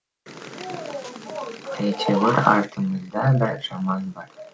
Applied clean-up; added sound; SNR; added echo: none; none; none; none.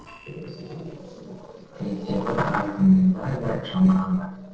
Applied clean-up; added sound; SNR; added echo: neural separator model SepFormer DNS4.